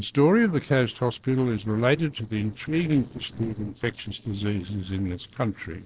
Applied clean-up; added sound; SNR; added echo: neural separator model SepFormer DNS4.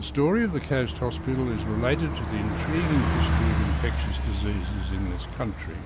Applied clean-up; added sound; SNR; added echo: none; Bus; 0 dB; none.